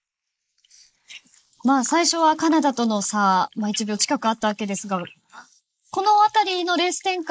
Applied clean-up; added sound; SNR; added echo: neural mask model Resemble Enhance denoiser.